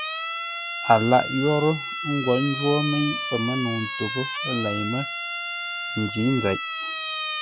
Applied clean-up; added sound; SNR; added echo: classical method log-MMSE.